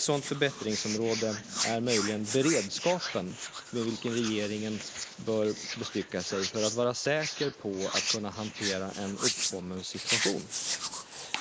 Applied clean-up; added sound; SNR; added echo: neural mask model Resemble Enhance denoiser.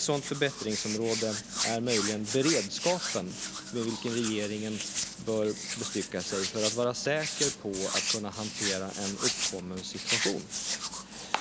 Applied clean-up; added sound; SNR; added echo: none; Hands; 2 dB; none.